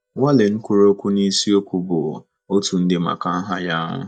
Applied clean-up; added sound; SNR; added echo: neural mask model DeepFilterNet 3.